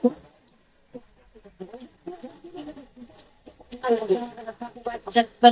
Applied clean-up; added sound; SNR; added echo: neural mask model DeepFilterNet 3.